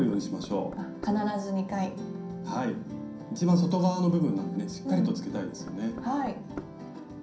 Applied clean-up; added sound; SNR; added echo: none; Knock; 18 dB; reverberation time 0.6 s.